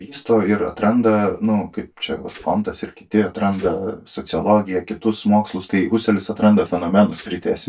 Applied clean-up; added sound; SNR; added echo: neural mask model DeepFilterNet 3.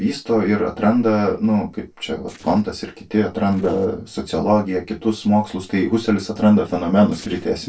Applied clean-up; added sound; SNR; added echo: neural separator model SepFormer DNS4.